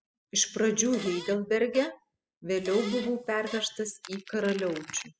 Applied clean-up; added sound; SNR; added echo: classical method spectral subtraction.